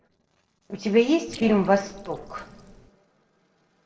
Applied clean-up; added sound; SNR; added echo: neural separator model SepFormer DNS4.